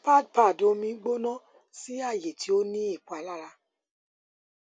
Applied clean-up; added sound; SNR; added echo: none; none; none; none.